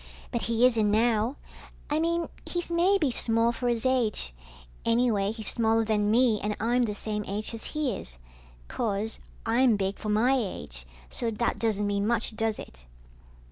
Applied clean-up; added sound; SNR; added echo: none; none; none; none.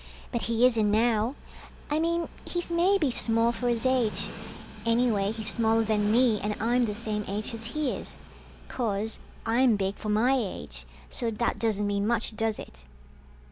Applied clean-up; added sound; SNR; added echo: none; Train; 18 dB; none.